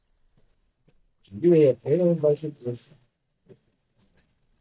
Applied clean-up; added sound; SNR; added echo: neural mask model DeepFilterNet 3.